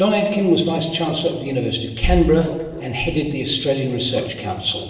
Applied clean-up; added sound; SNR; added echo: none; Bark; 20 dB; reverberation time 1.1 s.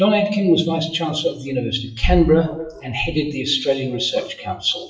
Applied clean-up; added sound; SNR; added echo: classical method WPE with log-MMSE.